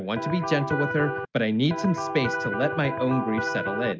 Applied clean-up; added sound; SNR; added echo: none; Electric guitar; 3 dB; none.